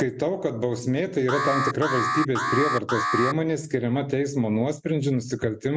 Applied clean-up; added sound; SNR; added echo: none; Alarm; 3 dB; none.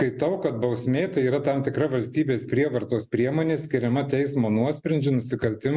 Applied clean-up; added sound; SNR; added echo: none; none; none; none.